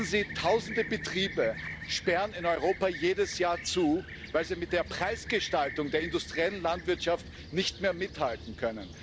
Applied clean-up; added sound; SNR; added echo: none; Fixed-wing aircraft, airplane; 11 dB; none.